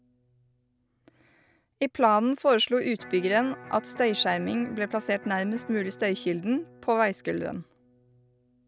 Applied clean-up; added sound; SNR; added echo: none; Electric guitar; 20 dB; none.